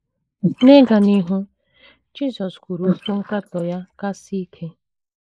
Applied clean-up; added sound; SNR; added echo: neural mask model Resemble Enhance denoiser.